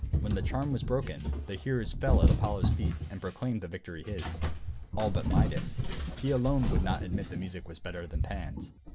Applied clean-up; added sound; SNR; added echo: none; Cat; -3 dB; none.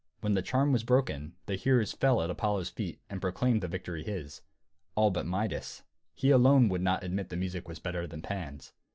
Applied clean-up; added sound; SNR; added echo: none; none; none; none.